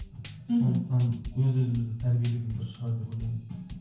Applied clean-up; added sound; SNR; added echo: none; Drum / Drum kit; 17 dB; reverberation time 0.9 s.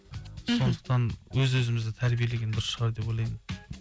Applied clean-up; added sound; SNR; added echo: none; none; none; none.